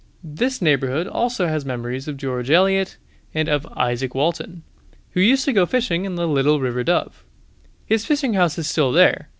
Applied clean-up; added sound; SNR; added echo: none; none; none; none.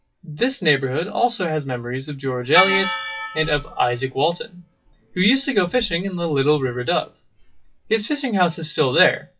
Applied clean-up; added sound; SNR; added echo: classical method WPE with log-MMSE.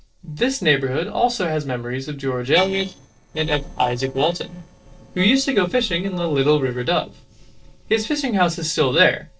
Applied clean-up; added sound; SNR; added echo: neural separator model SepFormer DNS4.